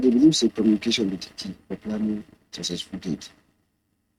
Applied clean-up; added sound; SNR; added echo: neural mask model RNNoise.